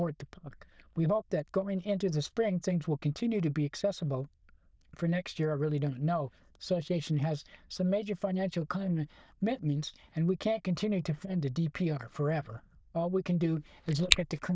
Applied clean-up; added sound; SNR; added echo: neural diffusion model UNIVERSE++.